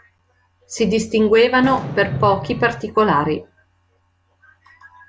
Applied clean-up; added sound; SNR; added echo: none; Fireworks; 8 dB; none.